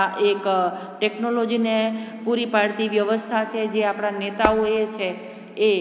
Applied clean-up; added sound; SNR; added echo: none; Tap / Hammer; 4 dB; none.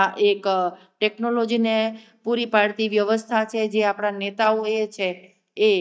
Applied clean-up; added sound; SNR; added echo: neural mask model DeepFilterNet 3.